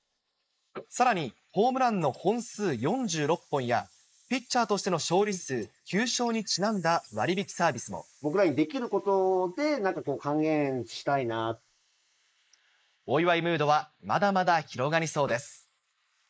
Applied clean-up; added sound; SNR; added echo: neural mask model Resemble Enhance denoiser.